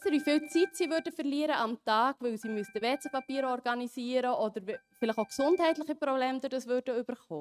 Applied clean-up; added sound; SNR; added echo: neural mask model RNNoise.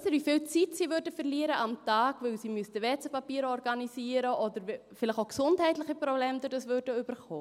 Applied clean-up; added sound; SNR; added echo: none; none; none; none.